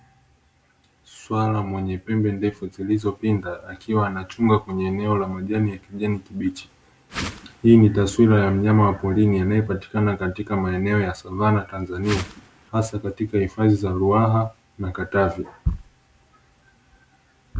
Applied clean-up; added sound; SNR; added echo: none; Whoosh, swoosh, swish; 11 dB; none.